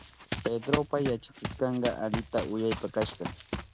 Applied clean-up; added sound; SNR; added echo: none; Run; 5 dB; none.